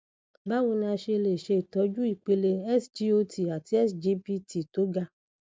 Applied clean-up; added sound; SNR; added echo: none; none; none; none.